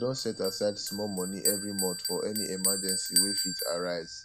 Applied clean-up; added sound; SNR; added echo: none; Bell; -1 dB; none.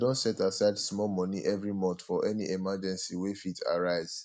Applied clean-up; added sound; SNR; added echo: none; none; none; none.